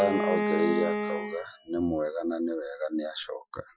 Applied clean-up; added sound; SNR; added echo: classical method Wiener filter.